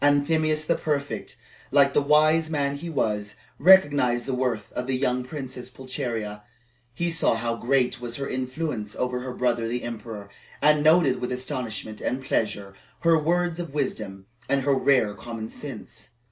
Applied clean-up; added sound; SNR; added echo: none; none; none; none.